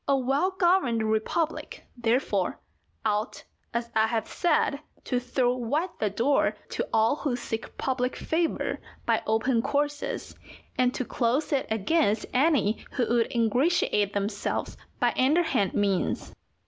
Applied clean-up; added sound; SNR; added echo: none; none; none; none.